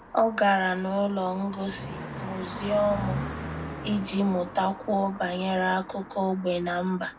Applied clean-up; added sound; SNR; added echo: none; Car passing by; 10 dB; reverberation time 0.3 s.